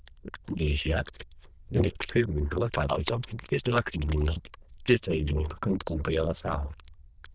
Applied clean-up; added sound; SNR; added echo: neural diffusion model UNIVERSE++.